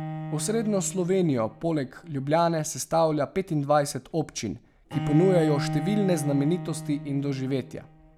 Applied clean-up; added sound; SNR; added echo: none; Bowed string instrument; 9 dB; none.